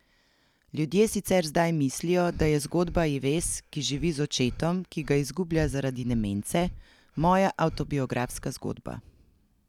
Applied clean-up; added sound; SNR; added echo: none; Breathing; 14 dB; none.